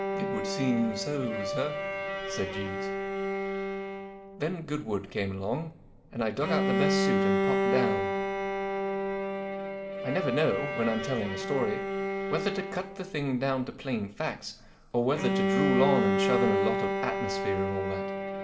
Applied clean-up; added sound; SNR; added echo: none; Bowed string instrument; -1 dB; reverberation time 1.6 s.